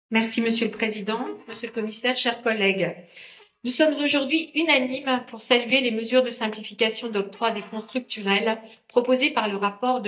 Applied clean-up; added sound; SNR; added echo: neural mask model DeepFilterNet 3.